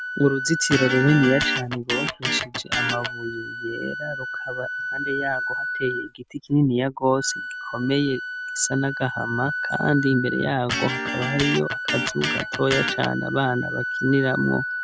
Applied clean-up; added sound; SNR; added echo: none; Wind instrument, woodwind instrument + Electric guitar; 4 dB; none.